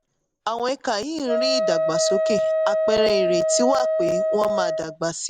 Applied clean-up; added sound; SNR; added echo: none; Wind instrument, woodwind instrument; -2 dB; none.